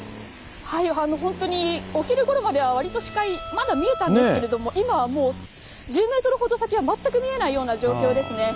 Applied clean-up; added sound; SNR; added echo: none; Bowed string instrument + Accelerating, revving, vroom; 14 dB; none.